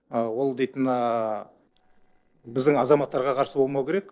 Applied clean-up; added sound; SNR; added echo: neural separator model SepFormer DNS4.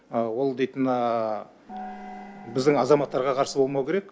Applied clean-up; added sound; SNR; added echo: none; Gong; 16 dB; none.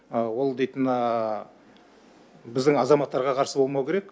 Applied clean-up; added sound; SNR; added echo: none; none; none; none.